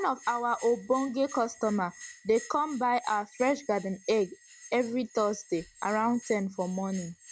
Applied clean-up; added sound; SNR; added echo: none; Bell; 20 dB; none.